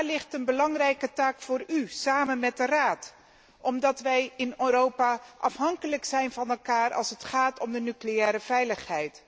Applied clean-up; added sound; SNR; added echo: none; none; none; none.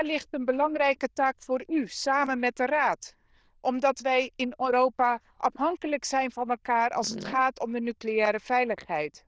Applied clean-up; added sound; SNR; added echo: neural diffusion model UNIVERSE++.